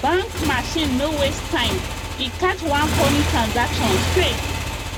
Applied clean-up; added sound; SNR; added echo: none; Motorcycle; 1 dB; none.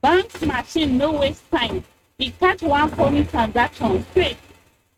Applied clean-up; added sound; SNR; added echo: neural mask model RNNoise.